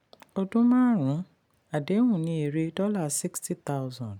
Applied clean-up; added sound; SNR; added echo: none; none; none; none.